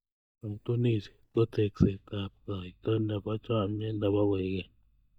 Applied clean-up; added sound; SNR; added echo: neural mask model DeepFilterNet 3.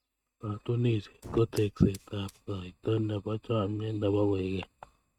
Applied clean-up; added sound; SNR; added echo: neural mask model RNNoise.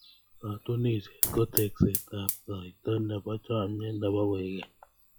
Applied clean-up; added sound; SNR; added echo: classical method log-MMSE.